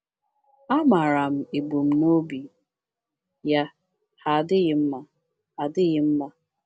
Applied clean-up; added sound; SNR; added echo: none; none; none; none.